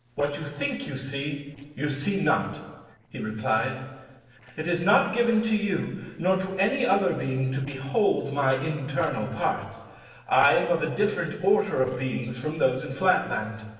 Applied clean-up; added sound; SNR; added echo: neural separator model SepFormer DNS4.